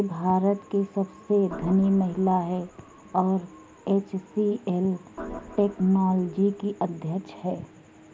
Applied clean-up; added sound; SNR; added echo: none; Organ; 18 dB; none.